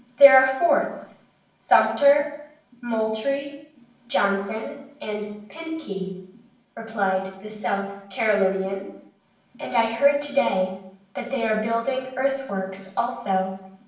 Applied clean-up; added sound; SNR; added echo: none; none; none; reverberation time 0.6 s.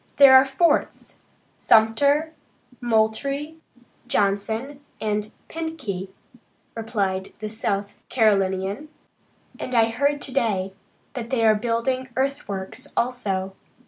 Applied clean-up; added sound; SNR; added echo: none; none; none; none.